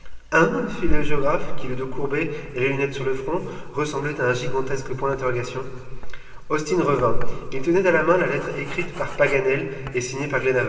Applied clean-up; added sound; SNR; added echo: none; Writing; 17 dB; reverberation time 2.2 s.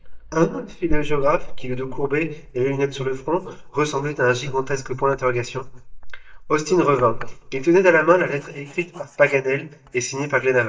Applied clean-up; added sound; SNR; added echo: neural mask model DeepFilterNet 3.